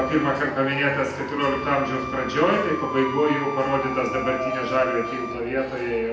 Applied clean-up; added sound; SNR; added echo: none; Wind instrument, woodwind instrument; 10 dB; reverberation time 0.8 s.